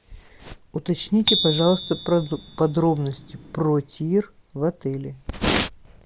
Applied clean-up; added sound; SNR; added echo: none; Bicycle bell; 6 dB; none.